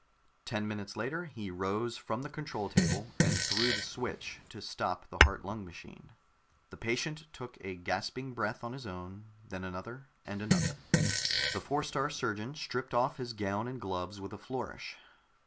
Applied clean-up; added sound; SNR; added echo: none; Tap / Hammer / Glass + Fart; -4 dB; none.